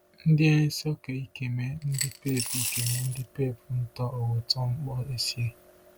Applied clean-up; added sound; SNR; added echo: none; Coin (dropping) / Glass; 5 dB; none.